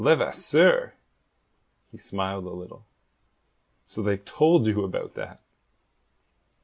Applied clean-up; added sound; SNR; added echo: none; none; none; none.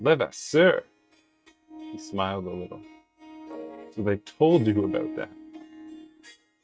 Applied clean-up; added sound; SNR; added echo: neural mask model RNNoise.